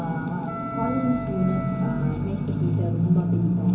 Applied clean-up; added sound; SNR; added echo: none; Wind instrument, woodwind instrument; 12 dB; reverberation time 0.3 s.